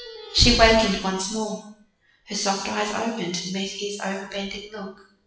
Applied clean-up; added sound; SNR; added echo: classical method WPE with log-MMSE.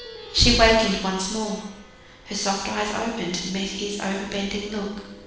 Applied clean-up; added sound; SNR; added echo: none; Plucked string instrument; 18 dB; reverberation time 0.9 s.